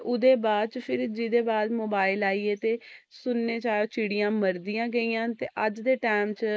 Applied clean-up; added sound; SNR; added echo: neural mask model Resemble Enhance denoiser.